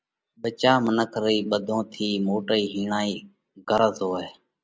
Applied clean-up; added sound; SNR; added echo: none; none; none; none.